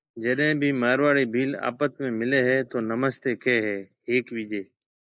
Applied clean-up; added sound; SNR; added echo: neural mask model Resemble Enhance denoiser.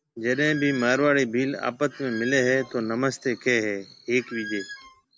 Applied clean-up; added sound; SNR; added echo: none; Squeak; 14 dB; none.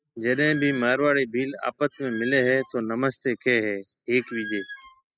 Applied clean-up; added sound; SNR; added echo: classical method spectral subtraction.